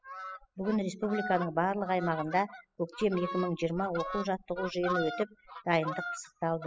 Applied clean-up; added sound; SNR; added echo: classical method spectral subtraction.